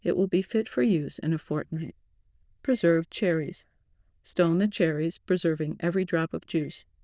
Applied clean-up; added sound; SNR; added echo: neural diffusion model UNIVERSE++.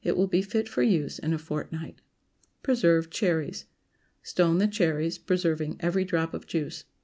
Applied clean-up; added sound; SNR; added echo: none; none; none; none.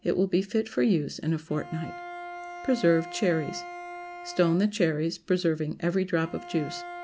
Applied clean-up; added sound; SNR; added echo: none; Bowed string instrument; 15 dB; none.